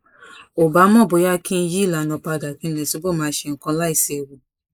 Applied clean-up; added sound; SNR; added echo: neural mask model Resemble Enhance denoiser.